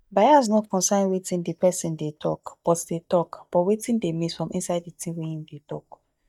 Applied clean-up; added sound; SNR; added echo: neural mask model DeepFilterNet 3.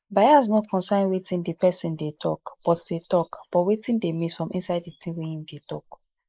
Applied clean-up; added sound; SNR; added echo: neural mask model Resemble Enhance denoiser.